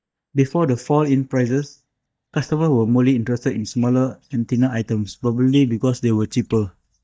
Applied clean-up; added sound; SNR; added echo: neural mask model DeepFilterNet 3.